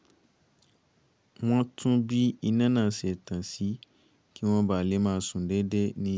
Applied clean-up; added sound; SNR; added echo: none; none; none; none.